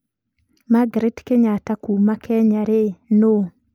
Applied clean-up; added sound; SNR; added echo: none; none; none; none.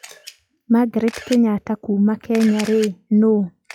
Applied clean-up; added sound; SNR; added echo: classical method log-MMSE.